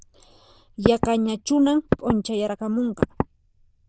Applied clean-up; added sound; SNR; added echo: neural diffusion model UNIVERSE++.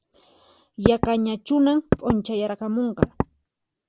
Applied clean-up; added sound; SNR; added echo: none; Knock / Wood; 2 dB; none.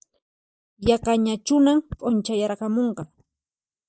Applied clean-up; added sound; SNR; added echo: neural mask model DeepFilterNet 3.